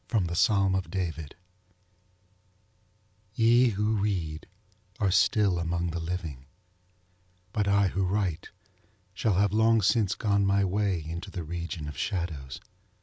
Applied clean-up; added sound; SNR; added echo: none; none; none; none.